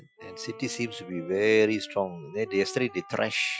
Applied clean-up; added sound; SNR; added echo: classical method Wiener filter.